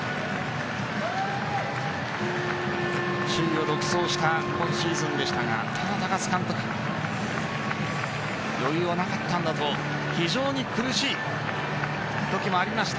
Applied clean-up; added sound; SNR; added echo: none; Wind instrument, woodwind instrument; 6 dB; none.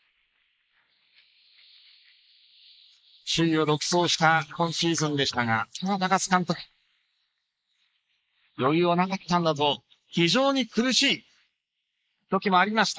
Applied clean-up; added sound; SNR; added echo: neural mask model Resemble Enhance denoiser.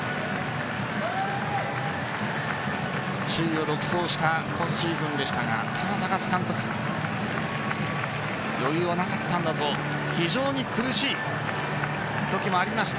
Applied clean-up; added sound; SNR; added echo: none; none; none; none.